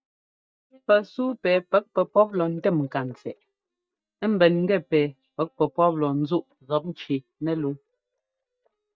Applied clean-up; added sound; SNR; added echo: neural mask model DeepFilterNet 3.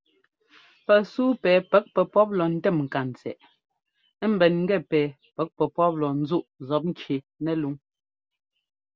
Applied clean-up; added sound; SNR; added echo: none; none; none; none.